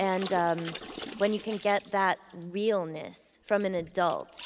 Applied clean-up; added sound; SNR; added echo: none; Water / Splash, splatter; 16 dB; none.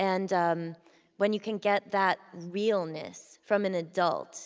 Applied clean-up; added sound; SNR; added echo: none; none; none; none.